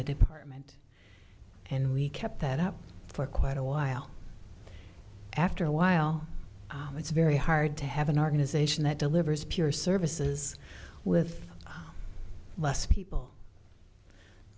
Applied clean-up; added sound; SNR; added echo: none; none; none; none.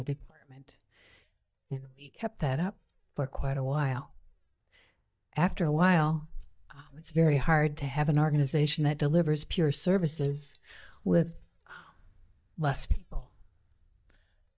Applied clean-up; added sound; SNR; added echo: neural mask model DeepFilterNet 3.